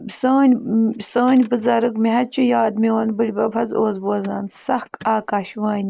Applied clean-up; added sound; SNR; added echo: neural mask model Resemble Enhance denoiser.